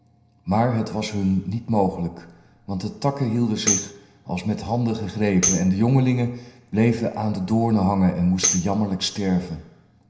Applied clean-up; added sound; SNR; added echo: none; Tambourine; 6 dB; reverberation time 0.9 s.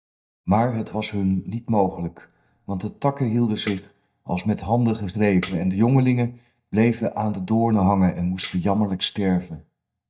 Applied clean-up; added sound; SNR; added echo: neural mask model DeepFilterNet 3.